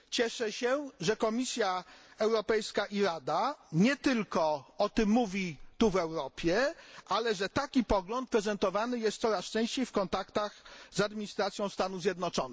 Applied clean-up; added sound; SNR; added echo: none; none; none; none.